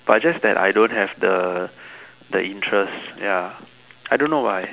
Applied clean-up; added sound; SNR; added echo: none; none; none; none.